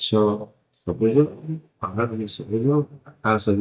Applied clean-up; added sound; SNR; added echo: neural mask model DeepFilterNet 3.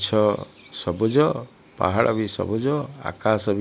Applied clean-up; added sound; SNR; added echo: none; none; none; none.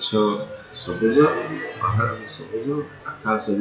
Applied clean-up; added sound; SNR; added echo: classical method WPE with log-MMSE.